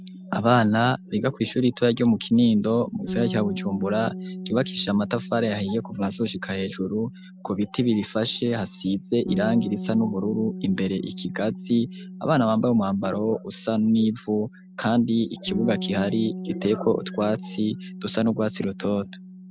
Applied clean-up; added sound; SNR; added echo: none; Bass guitar; 12 dB; none.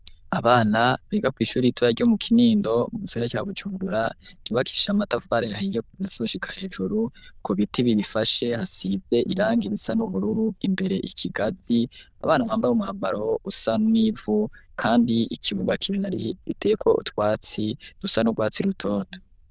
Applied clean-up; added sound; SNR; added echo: neural diffusion model UNIVERSE++.